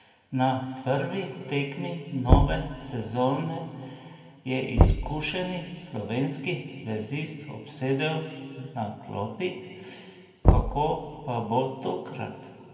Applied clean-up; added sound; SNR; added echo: none; Knock; -3 dB; reverberation time 2.1 s.